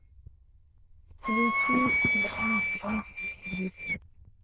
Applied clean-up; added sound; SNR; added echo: neural diffusion model UNIVERSE++.